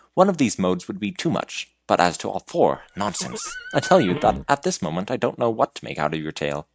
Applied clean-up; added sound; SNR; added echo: neural mask model RNNoise.